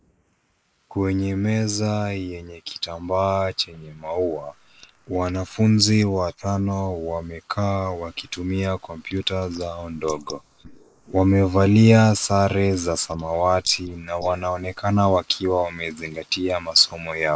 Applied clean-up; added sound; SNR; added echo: neural mask model Resemble Enhance denoiser.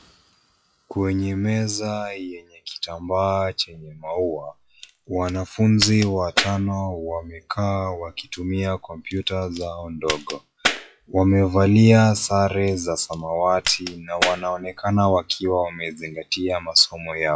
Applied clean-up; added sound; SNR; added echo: classical method log-MMSE.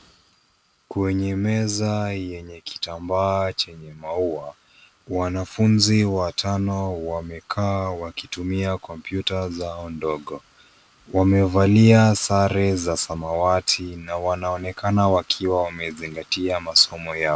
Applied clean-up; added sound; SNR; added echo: none; none; none; none.